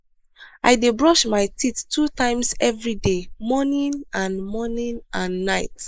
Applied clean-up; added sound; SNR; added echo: neural mask model Resemble Enhance denoiser.